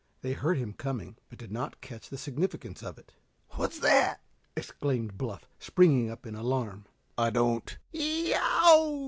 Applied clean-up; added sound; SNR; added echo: none; none; none; none.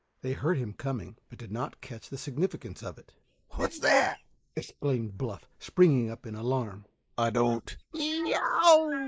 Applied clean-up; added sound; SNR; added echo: neural mask model Resemble Enhance denoiser.